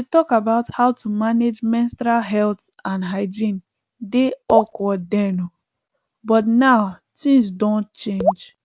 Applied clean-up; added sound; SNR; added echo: none; Raindrop / Drip; 3 dB; none.